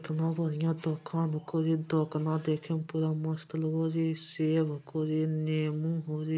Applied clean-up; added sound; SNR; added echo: none; none; none; none.